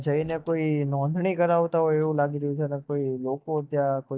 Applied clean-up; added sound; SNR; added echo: neural mask model DeepFilterNet 3.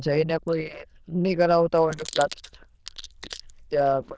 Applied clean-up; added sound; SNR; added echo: neural diffusion model UNIVERSE++.